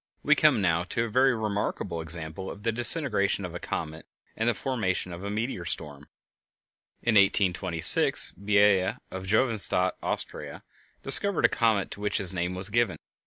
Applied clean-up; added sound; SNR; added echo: none; none; none; none.